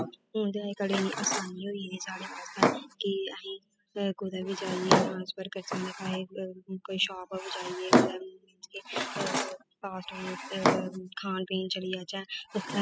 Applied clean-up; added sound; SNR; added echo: classical method spectral subtraction.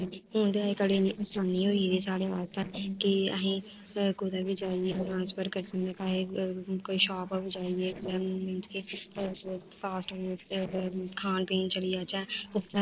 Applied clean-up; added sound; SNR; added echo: neural separator model SepFormer DNS4.